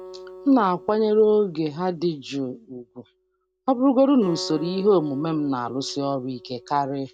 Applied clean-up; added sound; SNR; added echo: none; Acoustic guitar; 19 dB; none.